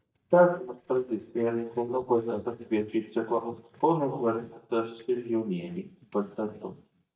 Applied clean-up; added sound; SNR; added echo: neural mask model DeepFilterNet 3.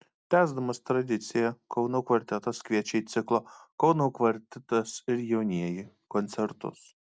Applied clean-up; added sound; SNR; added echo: none; none; none; none.